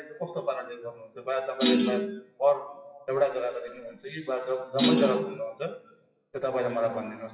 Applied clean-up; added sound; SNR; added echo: classical method WPE with log-MMSE.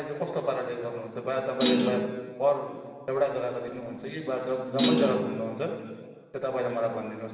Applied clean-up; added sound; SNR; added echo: none; Thump, thud; -3 dB; reverberation time 1.7 s.